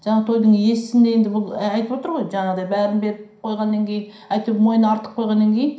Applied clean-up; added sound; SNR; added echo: none; none; none; reverberation time 0.5 s.